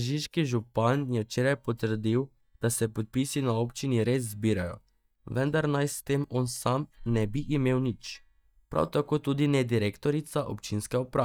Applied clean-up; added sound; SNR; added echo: neural mask model DeepFilterNet 3.